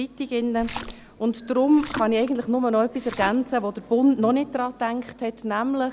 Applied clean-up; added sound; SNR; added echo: none; Splash, splatter; 14 dB; none.